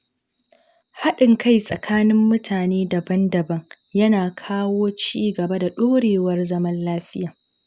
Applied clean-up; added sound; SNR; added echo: none; none; none; none.